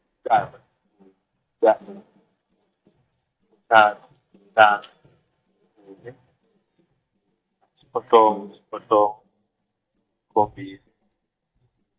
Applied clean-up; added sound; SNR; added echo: neural mask model DeepFilterNet 3.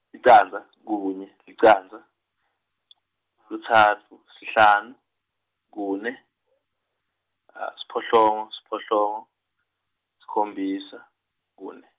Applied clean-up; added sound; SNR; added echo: none; none; none; none.